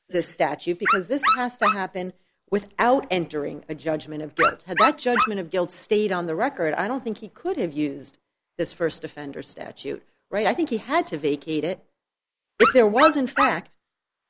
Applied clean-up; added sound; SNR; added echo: neural mask model Resemble Enhance denoiser.